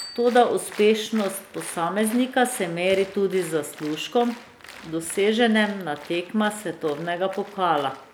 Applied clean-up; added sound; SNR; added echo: none; Bicycle bell + Applause; 19 dB; none.